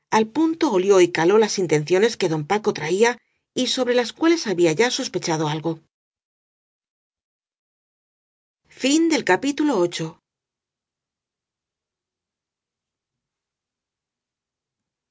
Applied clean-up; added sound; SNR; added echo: none; none; none; none.